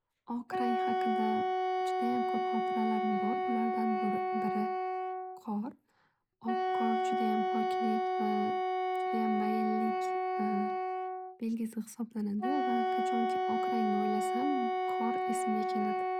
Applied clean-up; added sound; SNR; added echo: none; Wind instrument, woodwind instrument; -4 dB; none.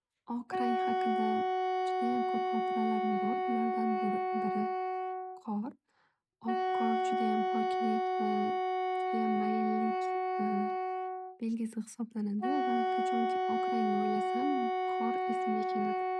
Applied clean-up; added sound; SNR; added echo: neural mask model RNNoise.